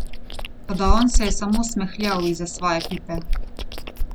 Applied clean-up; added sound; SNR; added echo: none; Chewing, mastication; -2 dB; none.